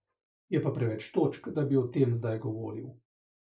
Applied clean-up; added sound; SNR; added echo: neural mask model Resemble Enhance denoiser.